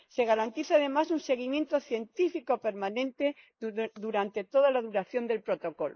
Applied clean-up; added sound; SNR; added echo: neural mask model Resemble Enhance denoiser.